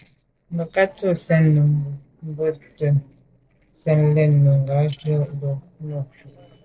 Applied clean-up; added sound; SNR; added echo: neural separator model SepFormer DNS4.